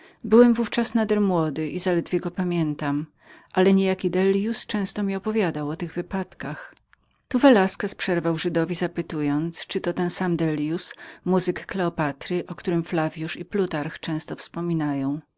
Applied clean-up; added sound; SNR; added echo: none; none; none; none.